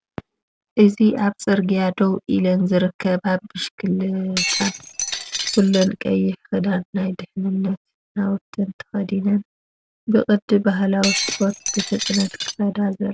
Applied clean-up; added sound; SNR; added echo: none; Shatter; 5 dB; none.